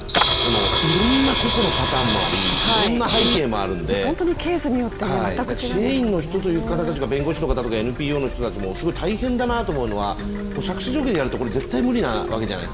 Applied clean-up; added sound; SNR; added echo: none; Camera; 3 dB; none.